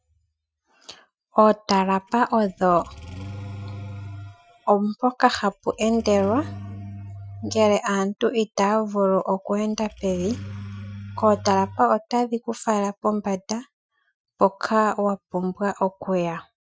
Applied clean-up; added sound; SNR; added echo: classical method Wiener filter.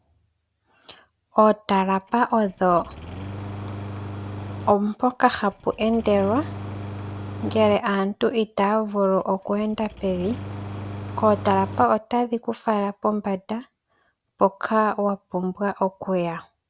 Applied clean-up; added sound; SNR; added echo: none; Engine starting; 11 dB; none.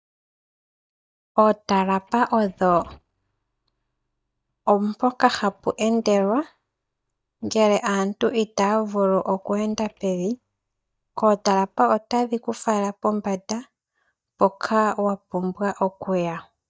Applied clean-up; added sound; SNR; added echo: neural mask model DeepFilterNet 3.